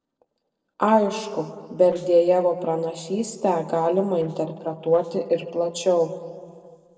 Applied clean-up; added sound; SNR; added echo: neural separator model SepFormer DNS4.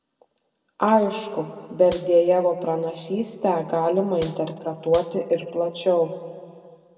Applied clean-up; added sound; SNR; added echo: none; Clapping; 17 dB; reverberation time 1.5 s.